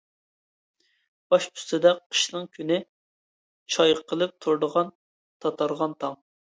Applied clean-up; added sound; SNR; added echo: none; none; none; none.